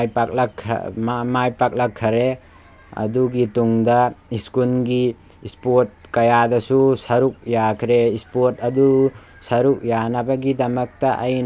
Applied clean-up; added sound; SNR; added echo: none; none; none; none.